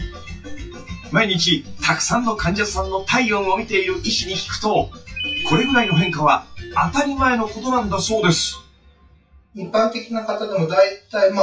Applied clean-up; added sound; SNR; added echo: classical method WPE with log-MMSE.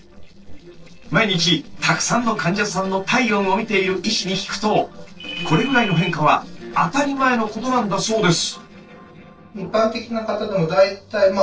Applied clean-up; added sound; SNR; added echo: neural separator model SepFormer DNS4.